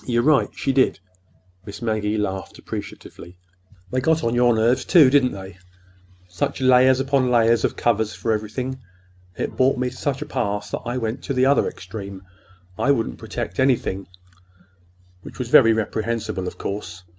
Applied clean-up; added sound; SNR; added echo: none; none; none; none.